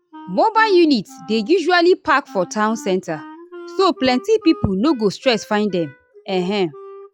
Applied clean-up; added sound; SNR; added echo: classical method log-MMSE.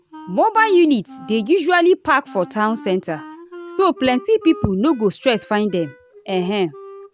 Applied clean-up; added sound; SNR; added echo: none; Wind instrument, woodwind instrument; 20 dB; none.